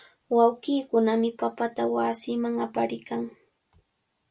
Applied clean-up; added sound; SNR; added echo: none; none; none; none.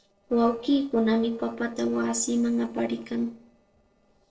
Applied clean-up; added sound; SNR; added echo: neural separator model SepFormer DNS4.